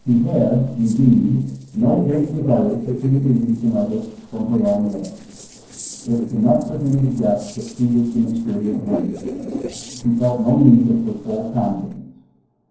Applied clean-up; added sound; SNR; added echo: neural separator model SepFormer DNS4.